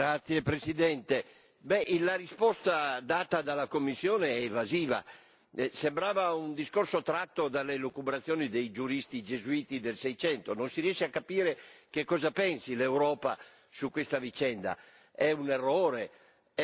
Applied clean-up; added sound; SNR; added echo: none; none; none; none.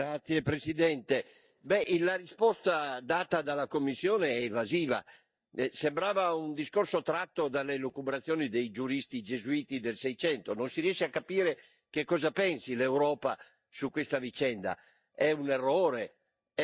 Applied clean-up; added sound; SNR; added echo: neural mask model DeepFilterNet 3.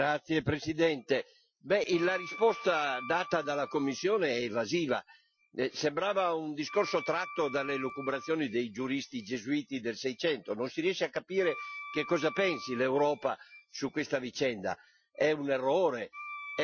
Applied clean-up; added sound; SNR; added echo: classical method Wiener filter.